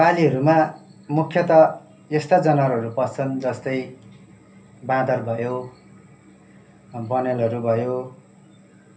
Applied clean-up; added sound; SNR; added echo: none; none; none; reverberation time 0.3 s.